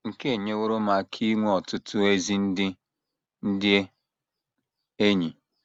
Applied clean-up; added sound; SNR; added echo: none; none; none; none.